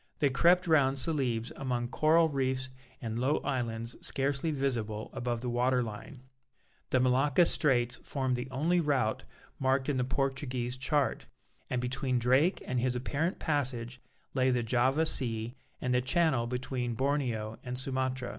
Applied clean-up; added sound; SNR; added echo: none; none; none; none.